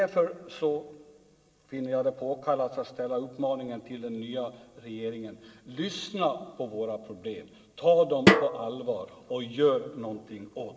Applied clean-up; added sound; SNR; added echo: none; Snare drum; -4 dB; reverberation time 2.1 s.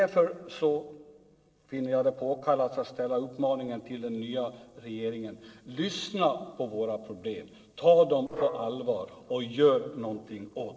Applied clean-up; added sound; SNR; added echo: neural separator model SepFormer DNS4.